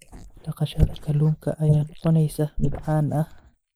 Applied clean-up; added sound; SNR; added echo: neural mask model Resemble Enhance denoiser.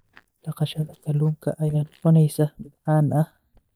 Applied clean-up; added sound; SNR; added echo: neural mask model DeepFilterNet 3.